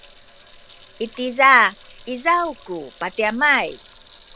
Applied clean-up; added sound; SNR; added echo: none; Sink (filling or washing) / Water tap, faucet; 19 dB; none.